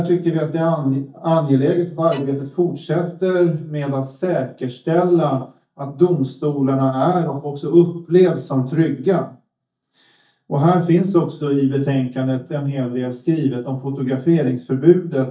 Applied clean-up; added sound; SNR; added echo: neural mask model DeepFilterNet 3.